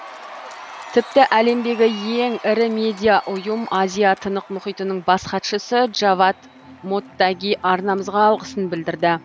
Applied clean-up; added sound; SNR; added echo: none; Cheering; 19 dB; none.